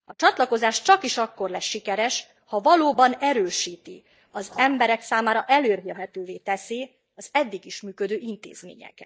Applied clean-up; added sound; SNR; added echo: neural mask model DeepFilterNet 3.